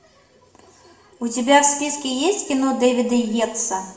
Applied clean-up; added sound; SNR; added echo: none; none; none; reverberation time 0.9 s.